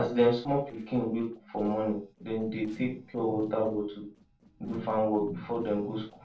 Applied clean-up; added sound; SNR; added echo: neural separator model SepFormer DNS4.